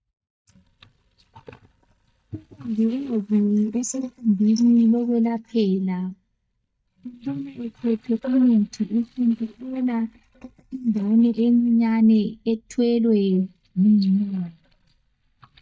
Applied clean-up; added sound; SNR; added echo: neural mask model DeepFilterNet 3.